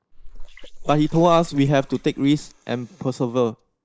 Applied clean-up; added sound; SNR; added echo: neural mask model Resemble Enhance denoiser.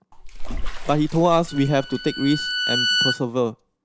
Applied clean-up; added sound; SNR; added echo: none; Bowed string instrument + Bathtub (filling or washing) / Water / Splash, splatter; 3 dB; none.